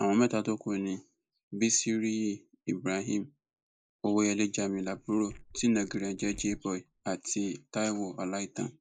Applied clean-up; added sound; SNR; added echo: neural mask model Resemble Enhance denoiser.